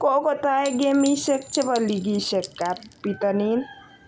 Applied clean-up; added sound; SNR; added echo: none; Chink, clink; 16 dB; none.